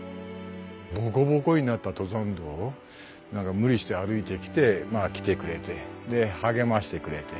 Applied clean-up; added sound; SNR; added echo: none; none; none; none.